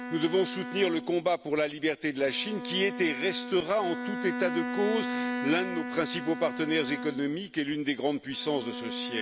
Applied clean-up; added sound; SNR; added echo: none; Bowed string instrument; 7 dB; none.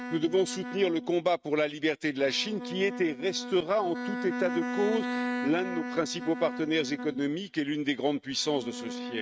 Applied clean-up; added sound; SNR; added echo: neural mask model RNNoise.